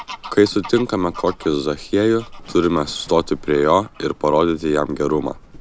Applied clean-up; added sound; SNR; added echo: none; Bird vocalization, bird call, bird song / Fowl + Livestock, farm animals, working animals; 18 dB; none.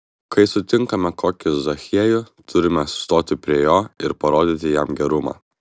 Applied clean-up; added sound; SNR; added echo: none; none; none; none.